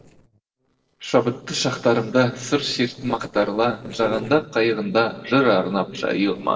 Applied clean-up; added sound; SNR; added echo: neural separator model SepFormer DNS4.